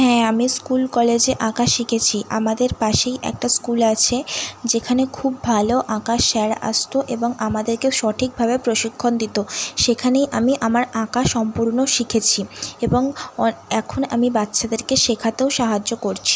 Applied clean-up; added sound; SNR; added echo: none; none; none; none.